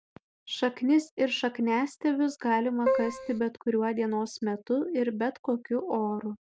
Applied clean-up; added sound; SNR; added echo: none; Keyboard (musical); 0 dB; none.